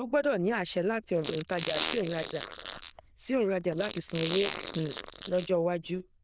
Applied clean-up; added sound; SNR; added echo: neural diffusion model UNIVERSE++.